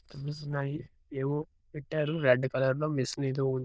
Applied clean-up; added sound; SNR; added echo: neural diffusion model UNIVERSE++.